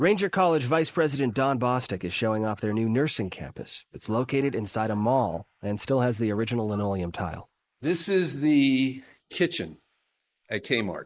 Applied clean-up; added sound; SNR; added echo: neural mask model Resemble Enhance denoiser.